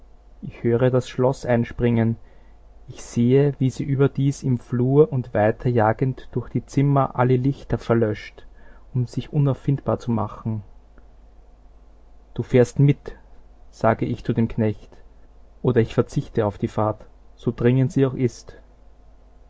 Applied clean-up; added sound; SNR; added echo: none; none; none; none.